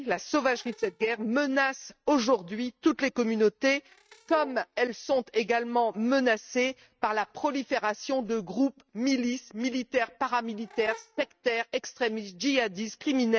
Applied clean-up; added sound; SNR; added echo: neural mask model RNNoise.